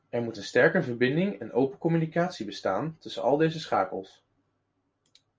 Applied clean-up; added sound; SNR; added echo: none; none; none; none.